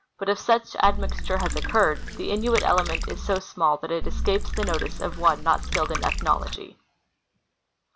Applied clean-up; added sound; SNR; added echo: none; Water / Liquid; 2 dB; none.